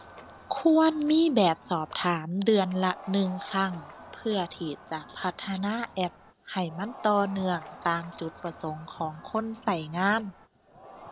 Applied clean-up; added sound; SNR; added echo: none; Crowd; 19 dB; none.